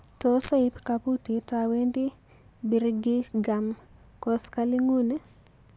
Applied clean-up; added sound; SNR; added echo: none; none; none; none.